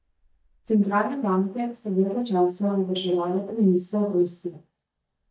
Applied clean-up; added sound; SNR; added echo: neural mask model DeepFilterNet 3.